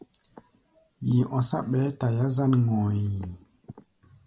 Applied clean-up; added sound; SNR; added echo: none; none; none; none.